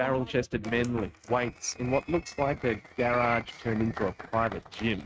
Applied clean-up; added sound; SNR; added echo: neural mask model RNNoise.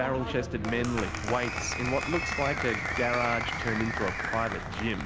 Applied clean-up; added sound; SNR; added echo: none; Applause; 4 dB; none.